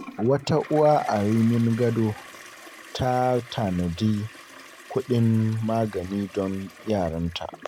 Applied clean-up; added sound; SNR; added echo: none; Toilet flush; 20 dB; none.